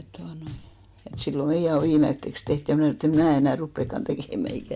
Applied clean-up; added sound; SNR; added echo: none; Drum; 19 dB; none.